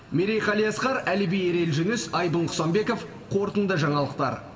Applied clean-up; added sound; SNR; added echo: none; none; none; reverberation time 1.7 s.